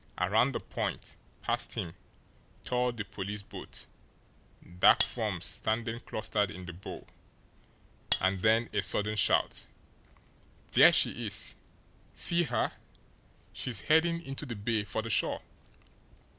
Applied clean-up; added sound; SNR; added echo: none; Cutlery, silverware; -3 dB; none.